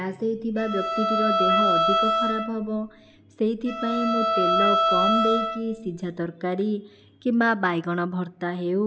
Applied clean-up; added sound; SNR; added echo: none; Bowed string instrument; -2 dB; none.